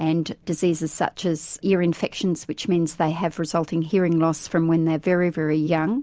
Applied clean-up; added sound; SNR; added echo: none; none; none; none.